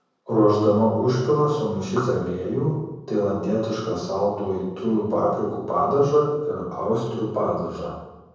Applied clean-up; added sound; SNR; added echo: none; none; none; reverberation time 1.1 s.